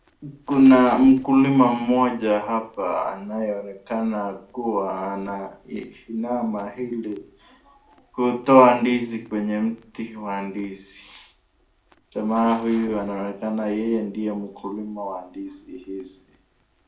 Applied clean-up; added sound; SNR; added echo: neural separator model SepFormer DNS4.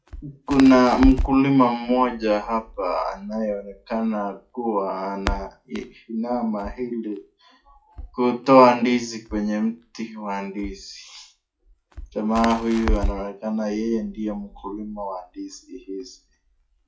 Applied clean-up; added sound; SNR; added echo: classical method WPE with log-MMSE.